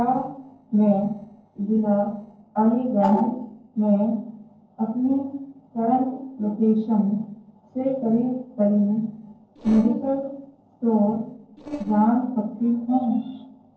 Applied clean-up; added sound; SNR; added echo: neural separator model SepFormer DNS4.